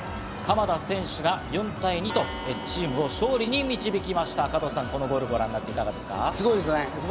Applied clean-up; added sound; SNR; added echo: none; Clock; 17 dB; none.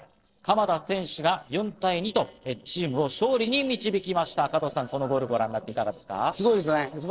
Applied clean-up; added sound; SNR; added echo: neural separator model SepFormer DNS4.